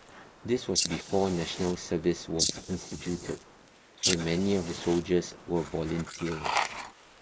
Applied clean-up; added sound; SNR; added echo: neural mask model Resemble Enhance denoiser.